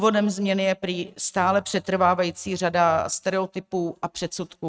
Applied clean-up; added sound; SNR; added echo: neural mask model RNNoise.